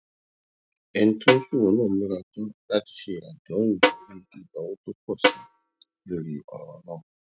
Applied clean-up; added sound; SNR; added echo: neural mask model RNNoise.